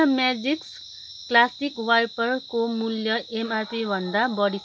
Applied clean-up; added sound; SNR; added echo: none; none; none; none.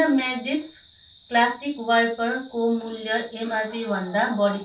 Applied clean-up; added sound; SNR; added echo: none; none; none; reverberation time 0.3 s.